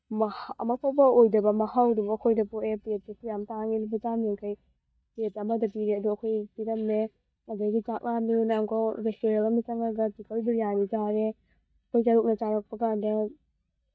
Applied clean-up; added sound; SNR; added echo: neural mask model DeepFilterNet 3.